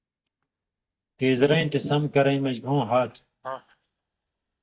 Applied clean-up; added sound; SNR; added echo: neural mask model DeepFilterNet 3.